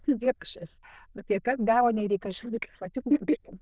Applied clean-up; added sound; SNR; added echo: neural diffusion model UNIVERSE++.